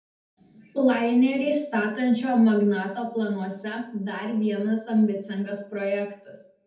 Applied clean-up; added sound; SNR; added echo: none; none; none; reverberation time 0.6 s.